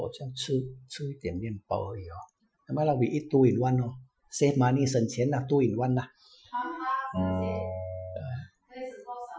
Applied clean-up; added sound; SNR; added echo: classical method Wiener filter.